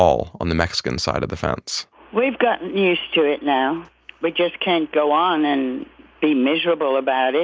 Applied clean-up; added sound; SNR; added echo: none; none; none; none.